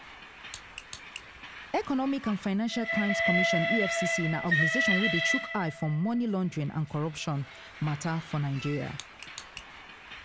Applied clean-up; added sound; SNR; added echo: none; Train; 2 dB; none.